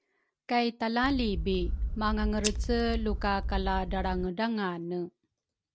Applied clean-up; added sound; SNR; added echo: none; Scissors; 1 dB; none.